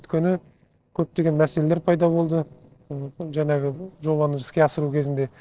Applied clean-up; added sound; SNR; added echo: neural separator model SepFormer DNS4.